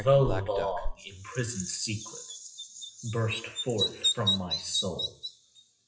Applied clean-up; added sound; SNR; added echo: classical method WPE with log-MMSE.